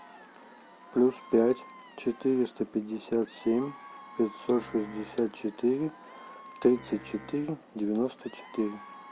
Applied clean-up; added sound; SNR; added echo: none; Piano + Applause / Crowd / Cheering; 19 dB; none.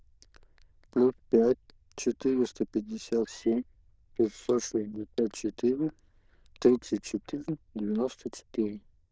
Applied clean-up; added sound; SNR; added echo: neural diffusion model UNIVERSE++.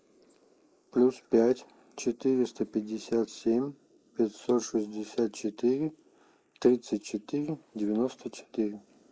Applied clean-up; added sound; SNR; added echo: neural mask model Resemble Enhance denoiser.